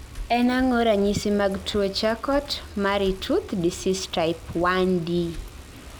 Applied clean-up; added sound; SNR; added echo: none; Bicycle; 16 dB; none.